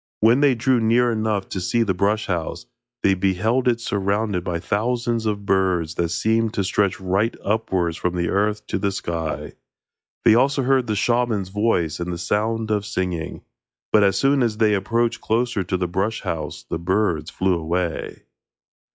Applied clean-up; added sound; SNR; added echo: classical method log-MMSE.